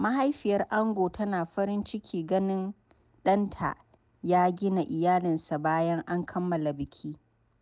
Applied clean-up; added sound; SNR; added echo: none; none; none; none.